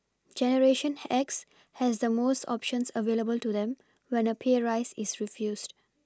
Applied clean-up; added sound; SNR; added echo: none; none; none; none.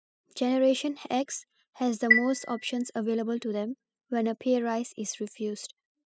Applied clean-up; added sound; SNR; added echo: classical method spectral subtraction.